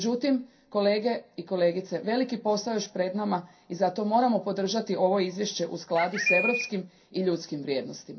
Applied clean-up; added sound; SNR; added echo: none; Bird; 0 dB; reverberation time 0.3 s.